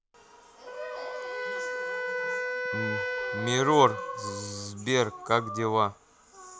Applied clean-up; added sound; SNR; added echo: none; Wind instrument, woodwind instrument; 6 dB; none.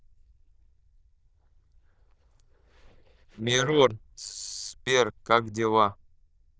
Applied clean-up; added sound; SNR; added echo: neural diffusion model UNIVERSE++.